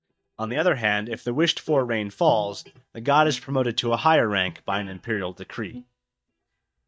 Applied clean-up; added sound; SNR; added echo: neural mask model DeepFilterNet 3.